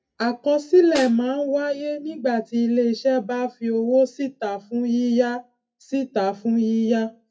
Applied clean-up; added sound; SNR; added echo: classical method WPE with log-MMSE.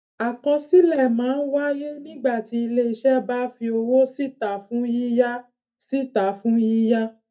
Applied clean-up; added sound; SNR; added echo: neural mask model DeepFilterNet 3.